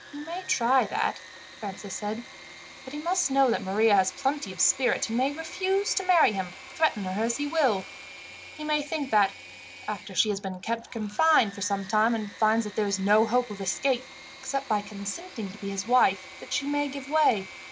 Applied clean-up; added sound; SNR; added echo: none; Engine / Mechanisms; 17 dB; none.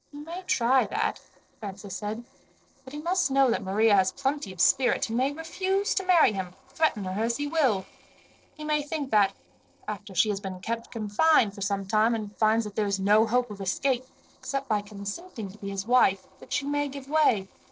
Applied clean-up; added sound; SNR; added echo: neural separator model SepFormer DNS4.